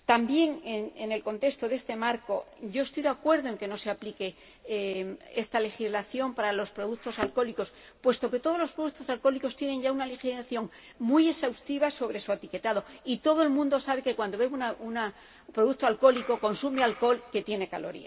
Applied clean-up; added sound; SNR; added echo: none; Thump, thud; 9 dB; reverberation time 1.1 s.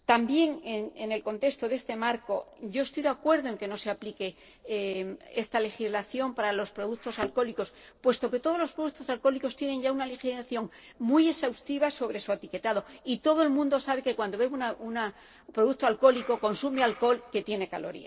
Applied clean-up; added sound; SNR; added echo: neural separator model SepFormer DNS4.